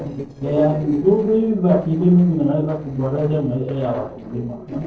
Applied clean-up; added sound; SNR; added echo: neural separator model SepFormer DNS4.